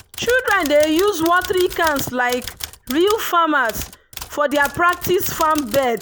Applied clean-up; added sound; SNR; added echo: none; Typewriter; 15 dB; none.